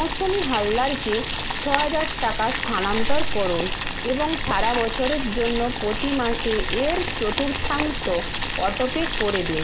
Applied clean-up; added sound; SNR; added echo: none; Boiling; 0 dB; none.